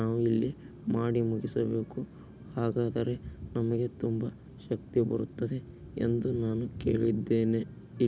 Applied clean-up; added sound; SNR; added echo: none; none; none; none.